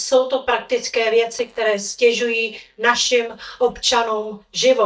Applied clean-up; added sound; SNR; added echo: neural mask model DeepFilterNet 3.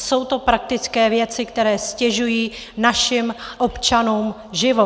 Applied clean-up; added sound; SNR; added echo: none; none; none; none.